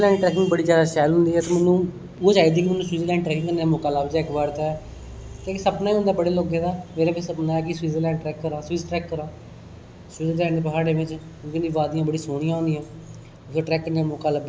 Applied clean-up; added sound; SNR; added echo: none; none; none; none.